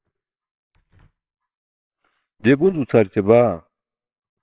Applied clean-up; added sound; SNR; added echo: neural separator model SepFormer WHAMR!.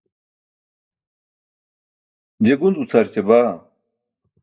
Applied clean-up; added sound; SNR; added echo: neural mask model DeepFilterNet 3.